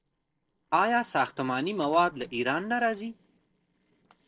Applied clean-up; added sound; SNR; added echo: neural separator model SepFormer DNS4.